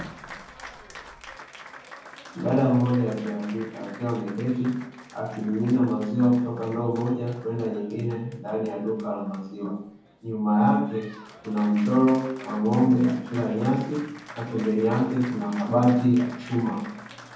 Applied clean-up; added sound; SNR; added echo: none; Applause; 19 dB; reverberation time 0.7 s.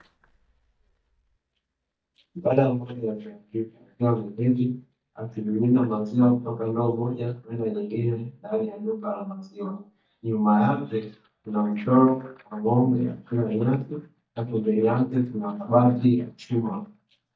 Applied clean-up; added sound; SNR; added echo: neural mask model DeepFilterNet 3.